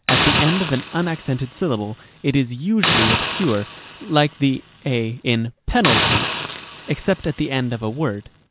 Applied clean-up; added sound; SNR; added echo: none; Hiss; 3 dB; none.